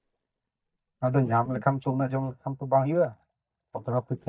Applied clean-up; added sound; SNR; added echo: neural mask model DeepFilterNet 3.